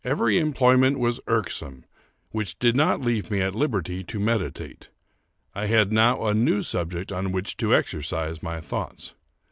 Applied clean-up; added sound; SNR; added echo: none; none; none; none.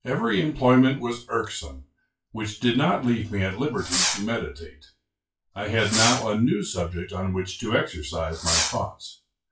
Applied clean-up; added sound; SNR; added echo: classical method WPE with log-MMSE.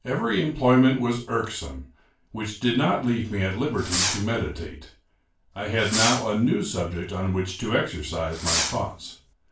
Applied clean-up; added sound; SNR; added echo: none; Fireworks; 5 dB; reverberation time 0.3 s.